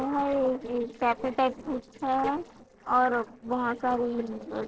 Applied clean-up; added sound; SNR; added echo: neural separator model SepFormer DNS4.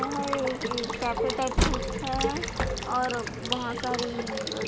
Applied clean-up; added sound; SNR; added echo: none; Water tap, faucet / Water / Liquid + Slam; -1 dB; none.